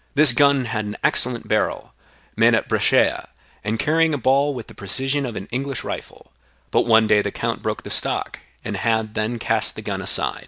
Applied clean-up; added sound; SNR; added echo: none; none; none; none.